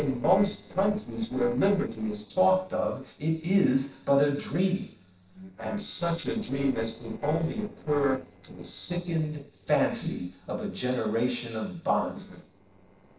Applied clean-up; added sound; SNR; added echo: neural separator model SepFormer DNS4.